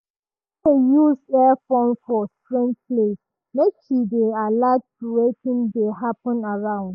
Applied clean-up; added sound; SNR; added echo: neural mask model Resemble Enhance denoiser.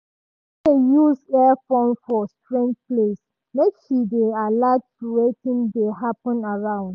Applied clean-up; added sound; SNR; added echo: none; none; none; none.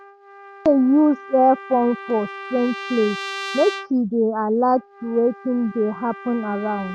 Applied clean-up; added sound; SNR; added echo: none; Trumpet; 14 dB; none.